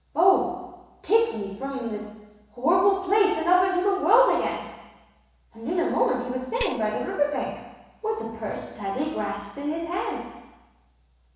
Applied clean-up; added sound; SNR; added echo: none; Tambourine; 11 dB; reverberation time 1.1 s.